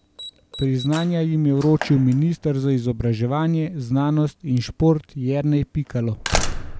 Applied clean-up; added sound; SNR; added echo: none; Slam; 11 dB; none.